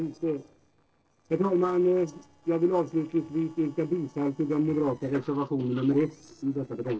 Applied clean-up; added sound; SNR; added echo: neural separator model SepFormer DNS4.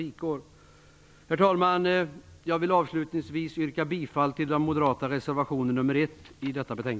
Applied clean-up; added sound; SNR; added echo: none; none; none; none.